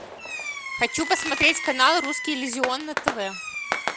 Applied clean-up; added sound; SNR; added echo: none; Fireworks; 5 dB; none.